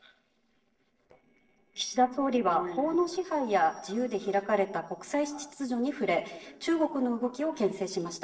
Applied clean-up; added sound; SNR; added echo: neural separator model SepFormer DNS4.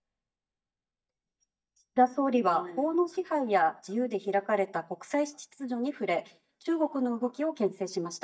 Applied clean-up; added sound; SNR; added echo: neural mask model DeepFilterNet 3.